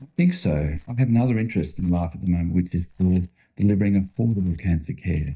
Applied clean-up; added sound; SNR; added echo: neural mask model DeepFilterNet 3.